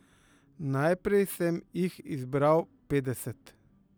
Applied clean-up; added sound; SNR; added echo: none; none; none; none.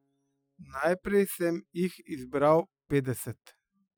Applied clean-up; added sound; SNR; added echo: classical method Wiener filter.